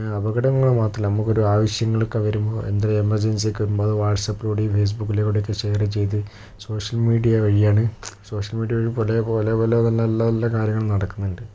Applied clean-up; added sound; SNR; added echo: none; none; none; none.